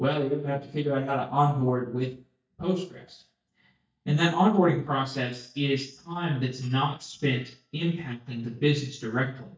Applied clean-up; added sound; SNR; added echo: neural mask model DeepFilterNet 3.